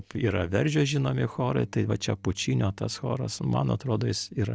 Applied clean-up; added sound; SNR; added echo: neural separator model SepFormer DNS4.